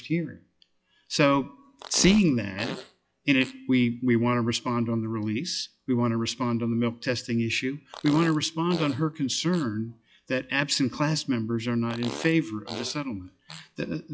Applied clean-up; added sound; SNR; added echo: classical method log-MMSE.